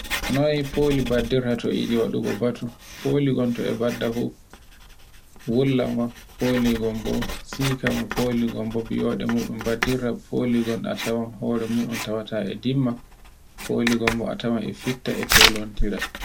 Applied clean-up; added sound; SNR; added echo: none; Writing; 5 dB; none.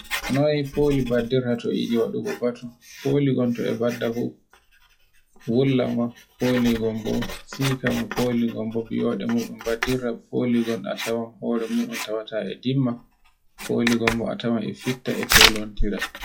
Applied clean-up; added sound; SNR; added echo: classical method log-MMSE.